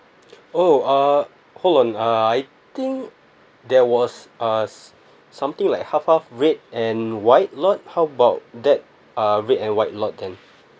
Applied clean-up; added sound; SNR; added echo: none; none; none; none.